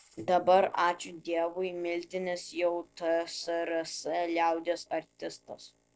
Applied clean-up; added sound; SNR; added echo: neural separator model SepFormer DNS4.